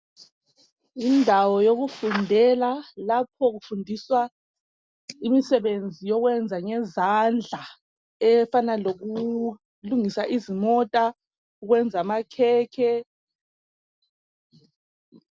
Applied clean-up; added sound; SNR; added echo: none; none; none; none.